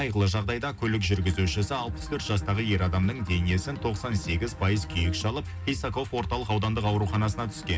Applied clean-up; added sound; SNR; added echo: none; Bowed string instrument; 17 dB; reverberation time 0.3 s.